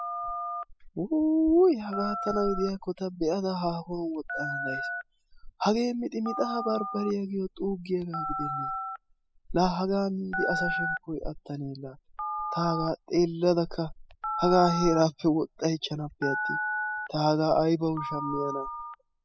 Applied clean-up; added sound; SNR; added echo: classical method spectral subtraction.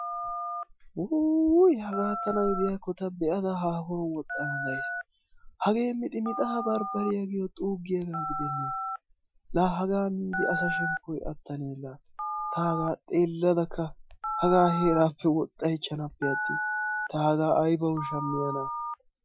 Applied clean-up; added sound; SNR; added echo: classical method Wiener filter.